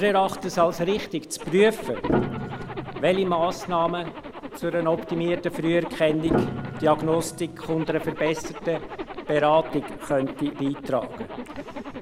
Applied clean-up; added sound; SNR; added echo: none; Zipper (clothing) + Piano; 7 dB; none.